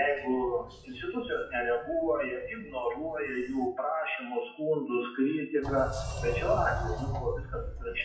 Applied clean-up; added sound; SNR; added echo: classical method WPE with log-MMSE.